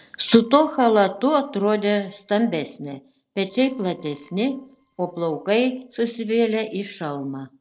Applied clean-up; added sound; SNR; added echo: neural separator model SepFormer DNS4.